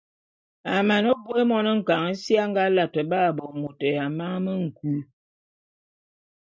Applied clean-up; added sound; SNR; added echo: none; none; none; none.